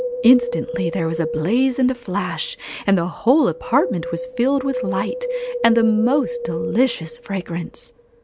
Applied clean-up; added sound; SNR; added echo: none; Wind; 8 dB; none.